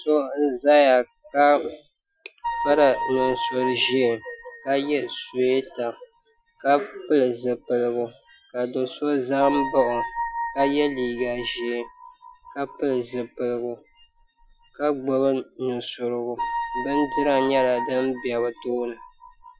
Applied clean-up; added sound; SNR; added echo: classical method Wiener filter.